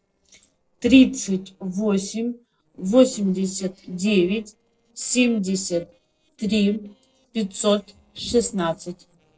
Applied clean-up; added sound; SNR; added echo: neural separator model SepFormer DNS4.